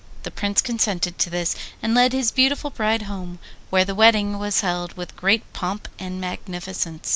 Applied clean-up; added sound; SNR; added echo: none; none; none; none.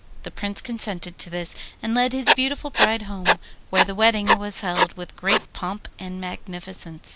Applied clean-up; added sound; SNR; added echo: none; Writing; -2 dB; none.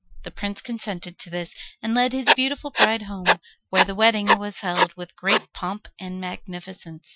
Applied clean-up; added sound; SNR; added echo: classical method Wiener filter.